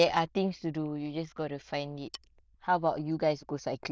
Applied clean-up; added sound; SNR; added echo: neural diffusion model UNIVERSE++.